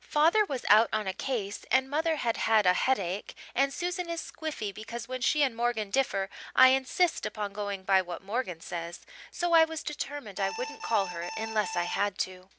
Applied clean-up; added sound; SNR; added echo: none; Alarm; 9 dB; none.